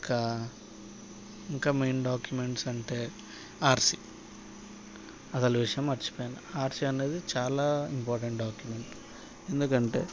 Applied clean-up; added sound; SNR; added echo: none; none; none; none.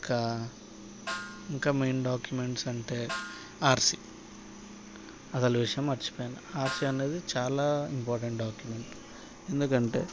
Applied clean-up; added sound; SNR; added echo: none; Snare drum; 13 dB; none.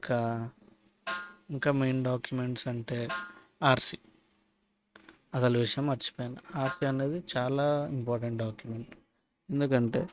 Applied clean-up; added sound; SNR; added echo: neural mask model RNNoise.